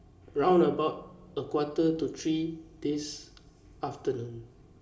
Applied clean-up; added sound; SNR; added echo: none; none; none; reverberation time 1.3 s.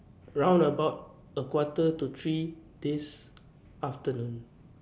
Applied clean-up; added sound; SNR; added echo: none; none; none; none.